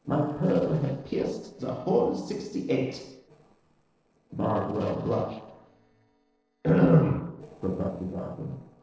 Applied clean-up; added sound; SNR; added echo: neural separator model SepFormer DNS4.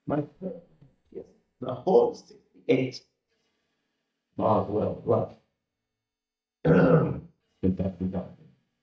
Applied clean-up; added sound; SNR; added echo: neural mask model DeepFilterNet 3.